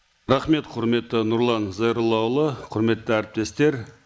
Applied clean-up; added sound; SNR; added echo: neural mask model Resemble Enhance denoiser.